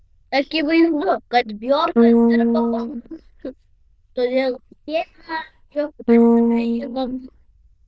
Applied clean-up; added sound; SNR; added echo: neural diffusion model UNIVERSE++.